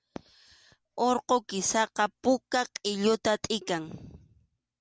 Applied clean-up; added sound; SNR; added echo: none; none; none; none.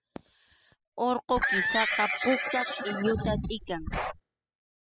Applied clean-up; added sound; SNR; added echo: classical method spectral subtraction.